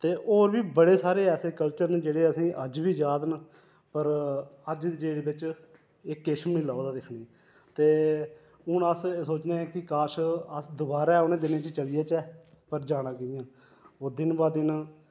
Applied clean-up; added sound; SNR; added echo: none; none; none; none.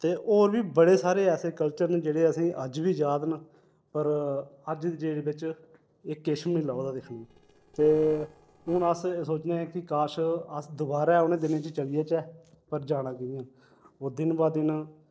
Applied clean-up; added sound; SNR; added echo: neural separator model SepFormer DNS4.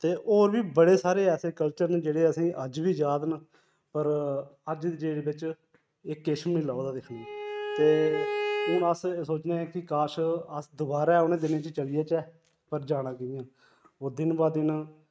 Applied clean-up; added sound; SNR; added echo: neural mask model RNNoise.